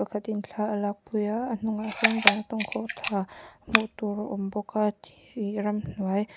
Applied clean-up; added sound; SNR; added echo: none; Camera; 0 dB; none.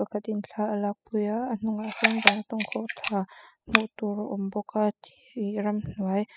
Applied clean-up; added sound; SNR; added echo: classical method spectral subtraction.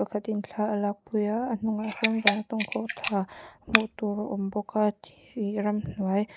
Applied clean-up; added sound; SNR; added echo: neural mask model Resemble Enhance denoiser.